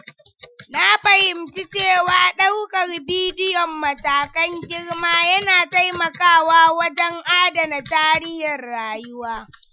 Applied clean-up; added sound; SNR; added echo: classical method Wiener filter.